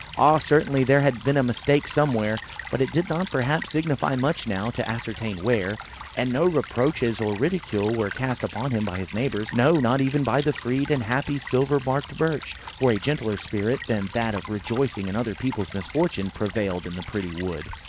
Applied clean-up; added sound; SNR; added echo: none; Stream / Trickle, dribble; 15 dB; none.